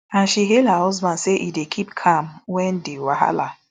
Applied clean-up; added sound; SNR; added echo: none; none; none; none.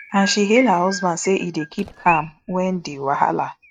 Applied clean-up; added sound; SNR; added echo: neural mask model RNNoise.